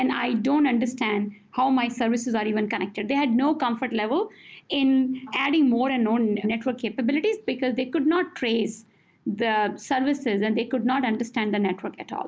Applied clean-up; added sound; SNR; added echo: none; none; none; none.